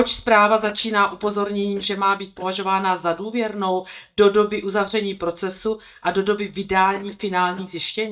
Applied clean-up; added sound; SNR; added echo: neural mask model DeepFilterNet 3.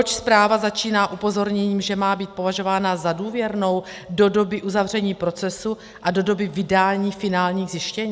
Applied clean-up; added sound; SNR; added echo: none; none; none; none.